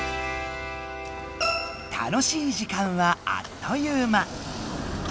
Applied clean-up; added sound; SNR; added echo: none; none; none; none.